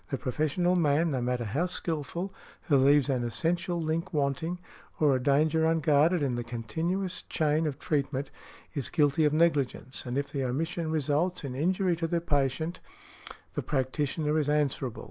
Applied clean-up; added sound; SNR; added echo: none; none; none; none.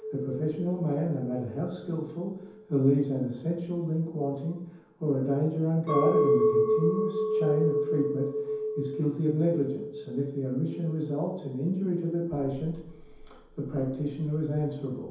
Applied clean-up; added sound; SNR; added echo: none; Chink, clink; 3 dB; reverberation time 0.9 s.